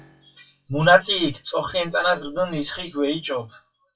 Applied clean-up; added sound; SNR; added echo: classical method WPE with log-MMSE.